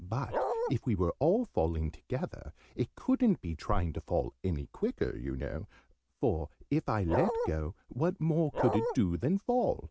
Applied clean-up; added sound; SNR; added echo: none; Bark; 0 dB; none.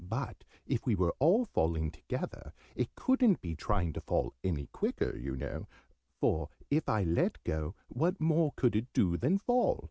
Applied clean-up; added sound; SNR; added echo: none; none; none; none.